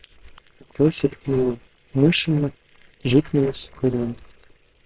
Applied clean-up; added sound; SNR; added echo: neural separator model SepFormer WHAMR!.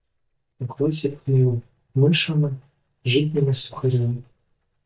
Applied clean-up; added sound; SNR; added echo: neural mask model DeepFilterNet 3.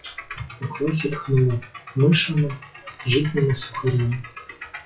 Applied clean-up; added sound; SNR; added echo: classical method WPE with log-MMSE.